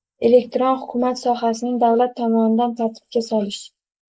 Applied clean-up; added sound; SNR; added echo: neural mask model Resemble Enhance denoiser.